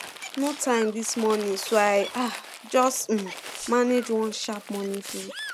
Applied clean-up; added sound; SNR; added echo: none; Sneeze + Crumpling, crinkling; 13 dB; none.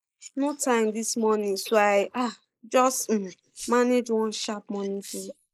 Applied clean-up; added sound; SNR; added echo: neural mask model Resemble Enhance denoiser.